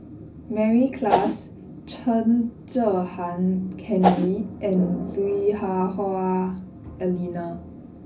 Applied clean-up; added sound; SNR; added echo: none; Whoosh, swoosh, swish; -2 dB; reverberation time 0.4 s.